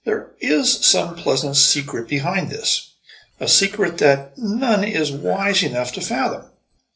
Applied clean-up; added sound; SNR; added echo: neural separator model SepFormer DNS4.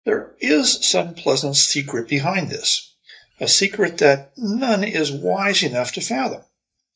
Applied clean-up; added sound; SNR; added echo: neural mask model DeepFilterNet 3.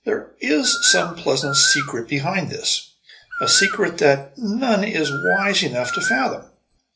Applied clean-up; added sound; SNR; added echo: none; Bird; 7 dB; reverberation time 0.3 s.